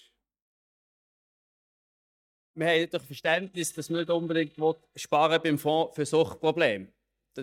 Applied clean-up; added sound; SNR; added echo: neural mask model DeepFilterNet 3.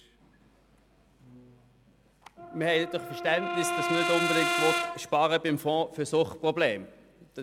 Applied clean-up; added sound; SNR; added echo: none; Brass instrument; 1 dB; none.